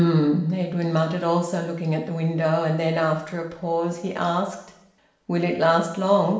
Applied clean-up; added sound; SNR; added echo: none; none; none; reverberation time 0.7 s.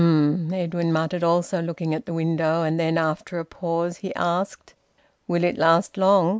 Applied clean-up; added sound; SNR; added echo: none; none; none; none.